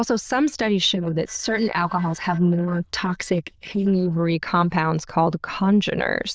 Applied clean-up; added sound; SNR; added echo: neural diffusion model UNIVERSE++.